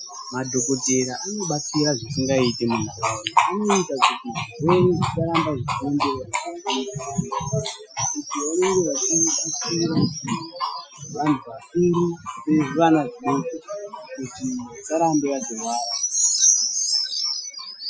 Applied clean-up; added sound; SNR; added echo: classical method Wiener filter.